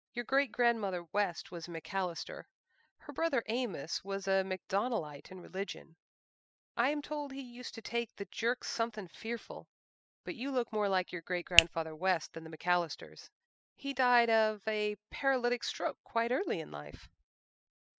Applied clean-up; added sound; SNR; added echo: classical method spectral subtraction.